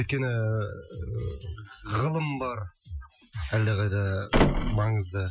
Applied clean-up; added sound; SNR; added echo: classical method Wiener filter.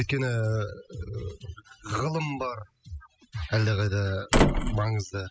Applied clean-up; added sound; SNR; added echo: classical method spectral subtraction.